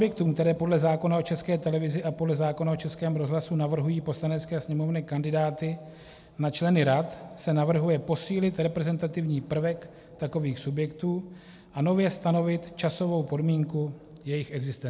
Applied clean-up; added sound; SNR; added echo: none; none; none; none.